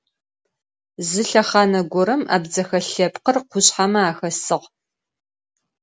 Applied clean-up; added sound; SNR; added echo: none; none; none; none.